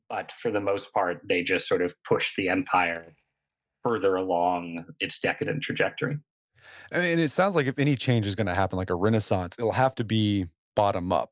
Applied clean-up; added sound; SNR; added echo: neural mask model DeepFilterNet 3.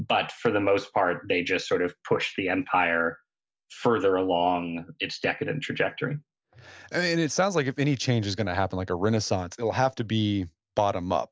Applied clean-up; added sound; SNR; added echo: none; none; none; none.